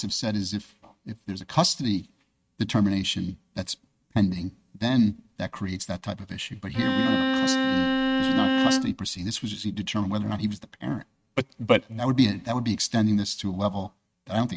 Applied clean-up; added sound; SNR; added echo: neural mask model RNNoise.